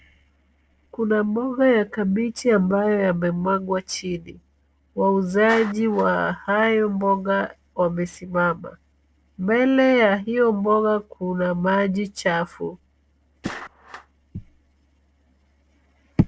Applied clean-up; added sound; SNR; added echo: neural separator model SepFormer DNS4.